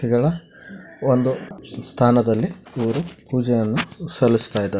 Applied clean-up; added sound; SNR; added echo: none; none; none; none.